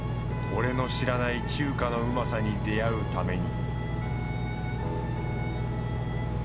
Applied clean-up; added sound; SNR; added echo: none; Engine; -2 dB; none.